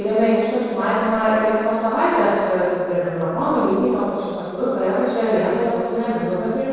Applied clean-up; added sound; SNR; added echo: neural separator model SepFormer DNS4.